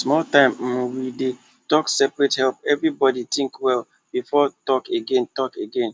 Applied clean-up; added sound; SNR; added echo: none; none; none; none.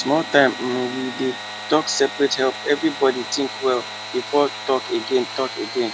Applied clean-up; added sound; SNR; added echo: none; Sawing / Engine; 10 dB; none.